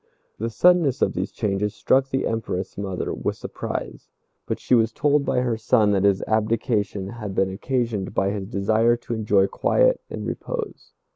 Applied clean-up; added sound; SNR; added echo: none; none; none; none.